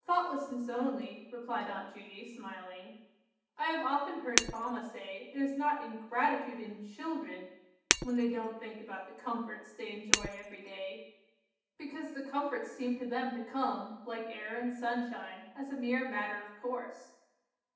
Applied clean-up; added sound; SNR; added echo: none; Shatter; 0 dB; reverberation time 0.9 s.